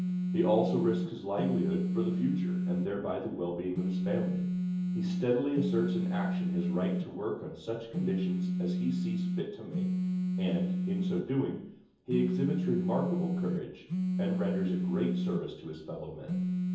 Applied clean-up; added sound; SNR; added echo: none; Telephone; -2 dB; reverberation time 0.7 s.